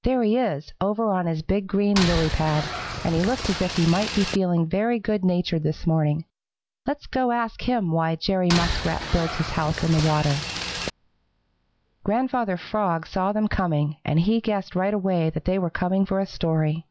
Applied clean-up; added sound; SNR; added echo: none; Boat, Water vehicle; 5 dB; none.